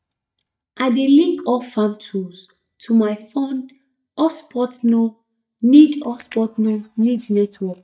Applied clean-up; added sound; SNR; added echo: neural mask model DeepFilterNet 3.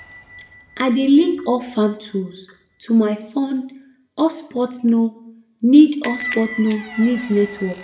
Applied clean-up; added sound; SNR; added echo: none; Squeak / Bell; 18 dB; reverberation time 0.6 s.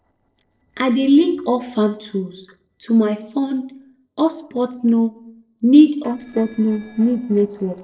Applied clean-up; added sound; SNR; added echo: neural separator model SepFormer DNS4.